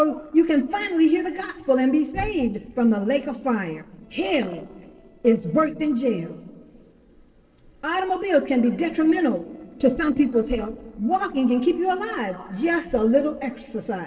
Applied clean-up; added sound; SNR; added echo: neural separator model SepFormer DNS4.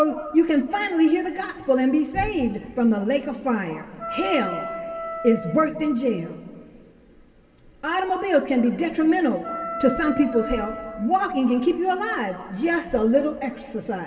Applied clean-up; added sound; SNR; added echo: none; Wind instrument, woodwind instrument; 9 dB; reverberation time 2.2 s.